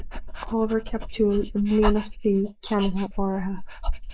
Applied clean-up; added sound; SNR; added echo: neural mask model Resemble Enhance denoiser.